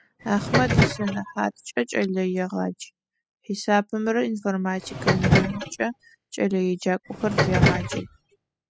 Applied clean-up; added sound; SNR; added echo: classical method spectral subtraction.